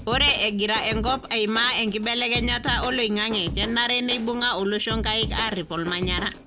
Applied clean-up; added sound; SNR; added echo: none; Drum kit; 9 dB; none.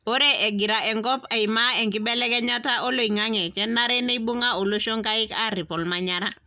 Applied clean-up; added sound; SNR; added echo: none; none; none; none.